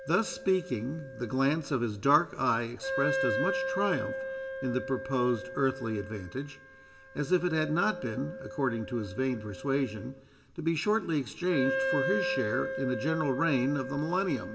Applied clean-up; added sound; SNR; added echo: none; Wind instrument, woodwind instrument; 6 dB; reverberation time 0.5 s.